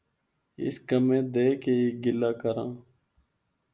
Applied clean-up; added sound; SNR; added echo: none; none; none; none.